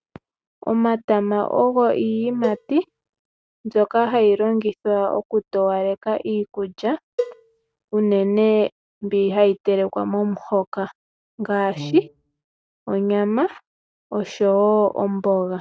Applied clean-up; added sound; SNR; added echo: neural mask model RNNoise.